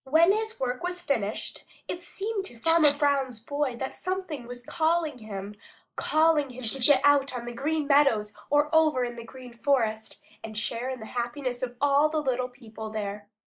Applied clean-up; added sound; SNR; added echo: neural mask model Resemble Enhance denoiser.